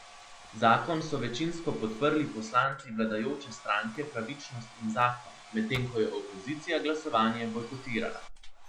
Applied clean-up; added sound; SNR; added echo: none; Squeak + Domestic sounds, home sounds; 15 dB; none.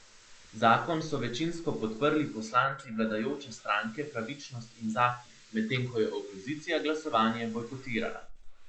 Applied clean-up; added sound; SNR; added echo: neural mask model Resemble Enhance denoiser.